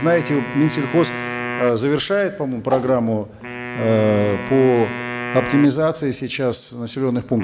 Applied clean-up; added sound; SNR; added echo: none; Whoosh, swoosh, swish + Wind instrument, woodwind instrument; 10 dB; none.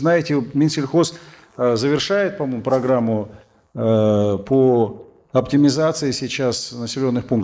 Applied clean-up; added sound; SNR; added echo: neural mask model Resemble Enhance denoiser.